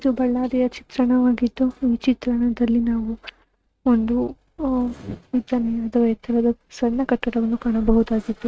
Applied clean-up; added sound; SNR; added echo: neural mask model RNNoise.